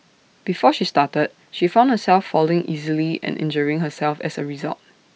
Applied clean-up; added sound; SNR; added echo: none; none; none; none.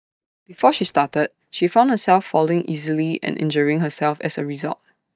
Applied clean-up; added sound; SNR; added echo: neural mask model DeepFilterNet 3.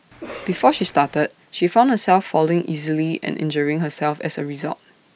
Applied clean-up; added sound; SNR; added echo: none; Cough; 17 dB; none.